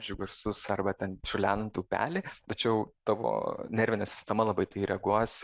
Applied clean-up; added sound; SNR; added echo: neural mask model RNNoise.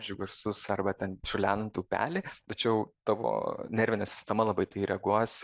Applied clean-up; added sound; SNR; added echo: neural mask model DeepFilterNet 3.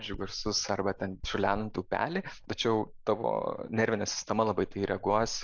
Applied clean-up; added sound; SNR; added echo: neural mask model Resemble Enhance denoiser.